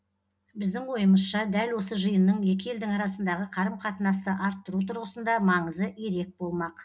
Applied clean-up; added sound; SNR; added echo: none; none; none; none.